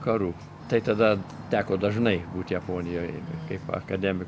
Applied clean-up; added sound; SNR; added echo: none; none; none; none.